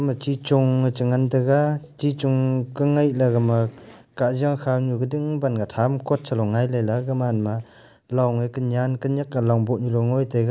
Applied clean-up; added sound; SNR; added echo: none; none; none; none.